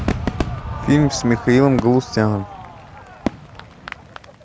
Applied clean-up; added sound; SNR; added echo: none; Crowd / Fireworks; 7 dB; none.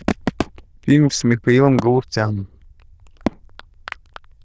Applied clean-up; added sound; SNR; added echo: neural diffusion model UNIVERSE++.